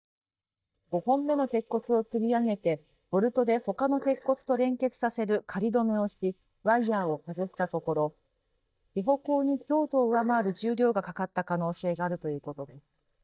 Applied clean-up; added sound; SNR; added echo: neural mask model DeepFilterNet 3.